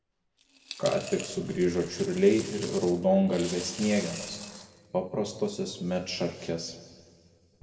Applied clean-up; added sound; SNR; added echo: none; Coin (dropping); 15 dB; reverberation time 1.8 s.